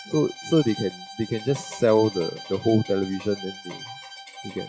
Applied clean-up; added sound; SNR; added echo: classical method log-MMSE.